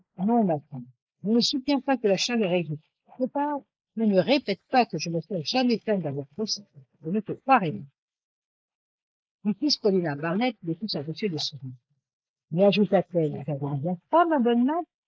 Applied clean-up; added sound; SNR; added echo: neural mask model Resemble Enhance denoiser.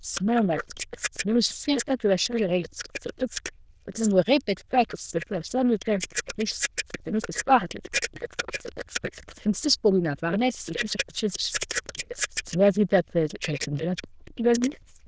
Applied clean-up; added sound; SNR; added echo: neural diffusion model UNIVERSE++.